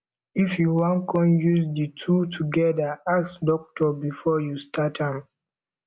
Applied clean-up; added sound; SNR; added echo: none; none; none; none.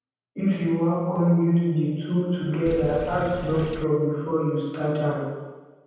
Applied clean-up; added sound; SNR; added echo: none; Sink (filling or washing); 10 dB; reverberation time 1.2 s.